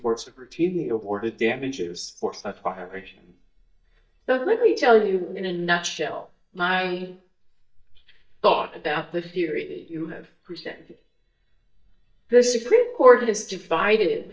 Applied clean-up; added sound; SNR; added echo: neural mask model DeepFilterNet 3.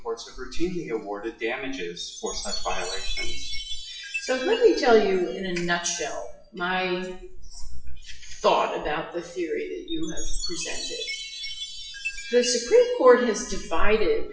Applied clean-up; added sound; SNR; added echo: classical method WPE with log-MMSE.